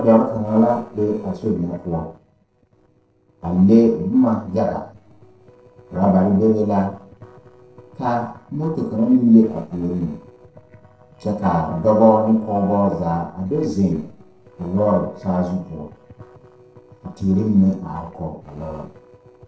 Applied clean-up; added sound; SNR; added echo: neural separator model SepFormer DNS4.